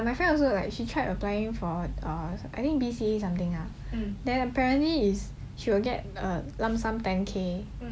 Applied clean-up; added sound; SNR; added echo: none; none; none; none.